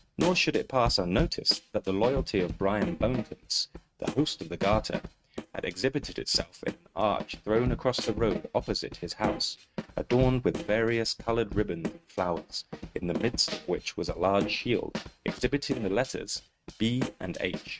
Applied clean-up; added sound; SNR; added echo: neural mask model RNNoise.